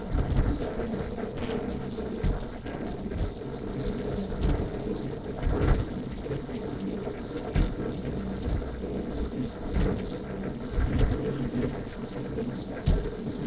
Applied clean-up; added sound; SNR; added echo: neural separator model SepFormer DNS4.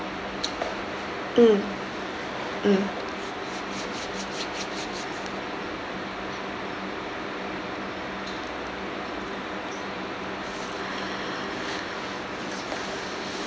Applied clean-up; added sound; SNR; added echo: none; none; none; none.